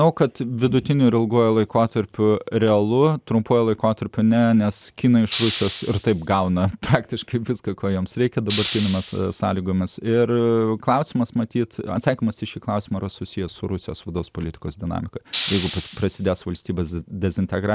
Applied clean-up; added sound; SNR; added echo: none; Hiss; 11 dB; none.